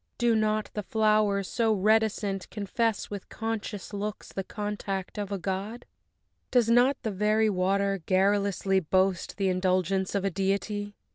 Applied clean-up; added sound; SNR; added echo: none; none; none; none.